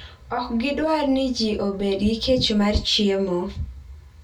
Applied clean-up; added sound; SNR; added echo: none; none; none; reverberation time 0.2 s.